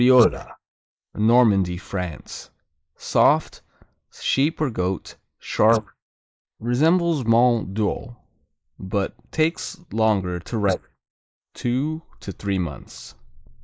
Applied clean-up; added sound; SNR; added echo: neural mask model Resemble Enhance denoiser.